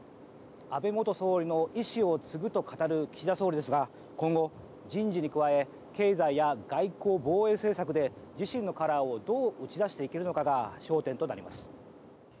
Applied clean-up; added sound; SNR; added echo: none; none; none; none.